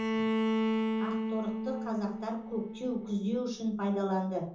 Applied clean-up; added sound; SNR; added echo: none; Bowed string instrument; 0 dB; reverberation time 0.6 s.